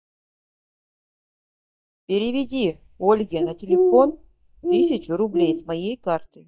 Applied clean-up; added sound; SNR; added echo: neural mask model DeepFilterNet 3.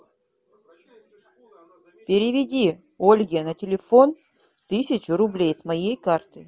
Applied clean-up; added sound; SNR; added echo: none; none; none; none.